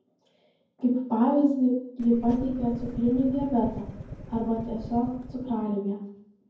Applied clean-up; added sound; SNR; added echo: none; Engine starting / Car; 12 dB; reverberation time 0.9 s.